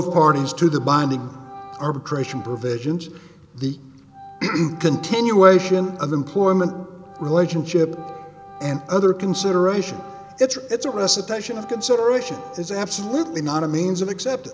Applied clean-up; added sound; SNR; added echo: none; Organ; 20 dB; none.